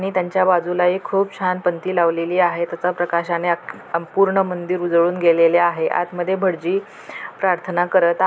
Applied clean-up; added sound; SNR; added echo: none; none; none; none.